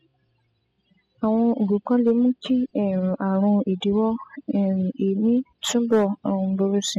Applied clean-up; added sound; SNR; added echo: classical method spectral subtraction.